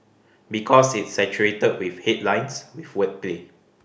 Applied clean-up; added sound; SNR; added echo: none; none; none; none.